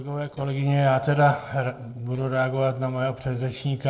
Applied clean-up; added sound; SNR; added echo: neural separator model SepFormer DNS4.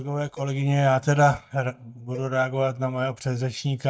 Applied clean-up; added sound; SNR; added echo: neural mask model DeepFilterNet 3.